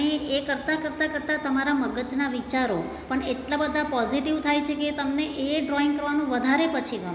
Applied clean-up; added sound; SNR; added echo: none; none; none; none.